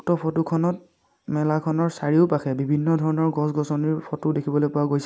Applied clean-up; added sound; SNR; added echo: none; none; none; none.